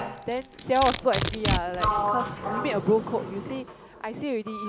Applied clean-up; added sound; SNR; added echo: none; Sliding door + Domestic sounds, home sounds; 2 dB; none.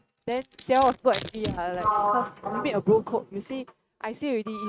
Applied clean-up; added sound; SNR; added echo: neural mask model RNNoise.